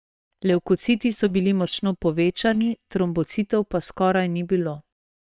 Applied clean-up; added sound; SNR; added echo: neural separator model SepFormer WHAM!.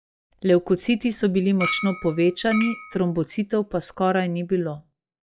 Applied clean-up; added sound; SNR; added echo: classical method log-MMSE.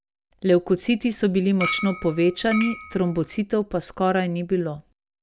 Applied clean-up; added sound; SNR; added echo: none; Chink, clink; 9 dB; none.